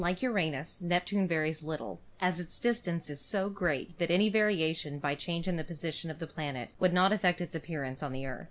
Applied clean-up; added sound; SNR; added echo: none; none; none; none.